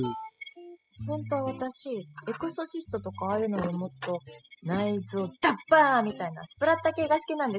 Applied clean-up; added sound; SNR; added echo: classical method spectral subtraction.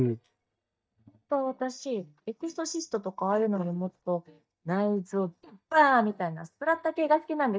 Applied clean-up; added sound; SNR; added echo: neural mask model DeepFilterNet 3.